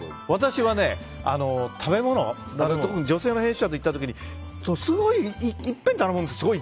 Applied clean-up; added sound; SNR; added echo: none; none; none; none.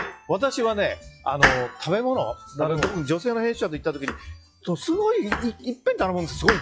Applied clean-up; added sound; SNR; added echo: classical method log-MMSE.